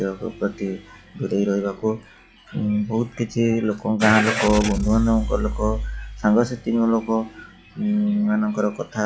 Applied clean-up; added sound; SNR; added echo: classical method log-MMSE.